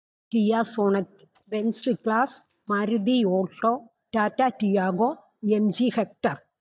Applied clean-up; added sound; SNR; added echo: neural mask model DeepFilterNet 3.